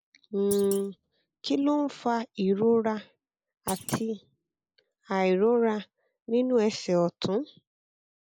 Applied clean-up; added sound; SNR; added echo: neural mask model Resemble Enhance denoiser.